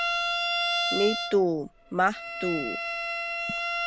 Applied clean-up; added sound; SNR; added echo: none; Bowed string instrument; 0 dB; none.